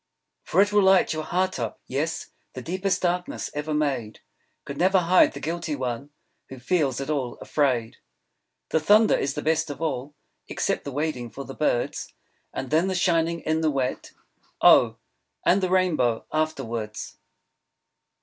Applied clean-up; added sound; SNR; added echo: none; none; none; none.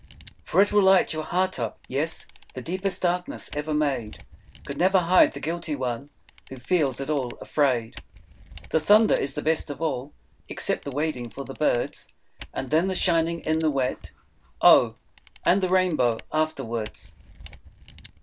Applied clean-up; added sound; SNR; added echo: none; Camera; 19 dB; none.